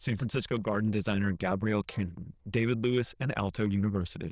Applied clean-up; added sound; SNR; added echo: neural diffusion model UNIVERSE++.